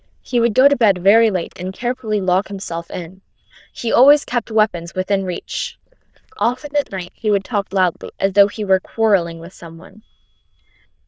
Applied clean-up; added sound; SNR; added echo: neural diffusion model UNIVERSE++.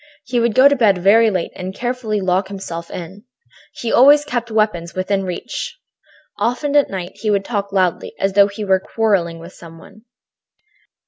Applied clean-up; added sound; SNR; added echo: none; none; none; none.